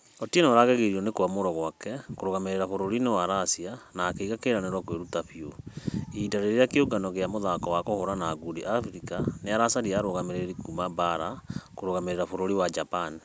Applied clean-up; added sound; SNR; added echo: none; none; none; none.